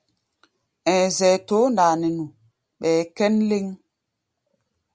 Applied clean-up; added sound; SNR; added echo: none; none; none; none.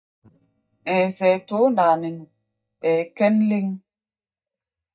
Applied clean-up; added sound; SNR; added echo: neural mask model DeepFilterNet 3.